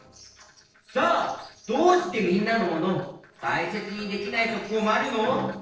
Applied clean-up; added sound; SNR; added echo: neural separator model SepFormer DNS4.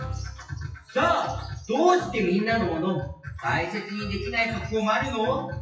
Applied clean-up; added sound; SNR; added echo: classical method WPE with log-MMSE.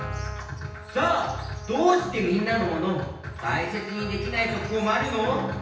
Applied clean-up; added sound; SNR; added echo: none; Trumpet; 17 dB; reverberation time 0.9 s.